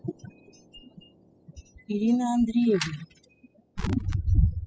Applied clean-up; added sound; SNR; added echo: classical method spectral subtraction.